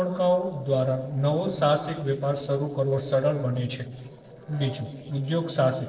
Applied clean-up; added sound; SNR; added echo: neural separator model SepFormer DNS4.